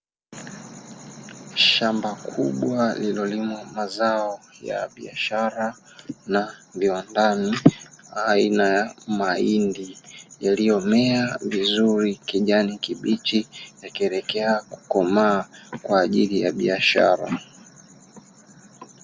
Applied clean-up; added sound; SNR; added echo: none; none; none; none.